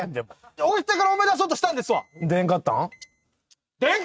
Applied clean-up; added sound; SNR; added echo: neural mask model RNNoise.